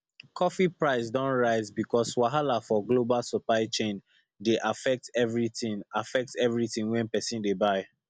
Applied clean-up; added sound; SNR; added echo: none; none; none; none.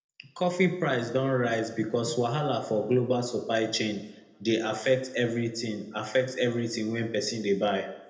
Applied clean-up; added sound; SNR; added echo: none; none; none; reverberation time 0.7 s.